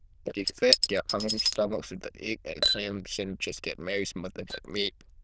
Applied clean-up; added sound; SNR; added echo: neural diffusion model UNIVERSE++.